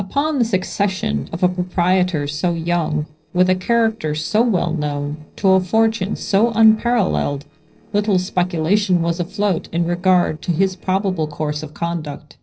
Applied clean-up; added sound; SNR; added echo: neural separator model SepFormer DNS4.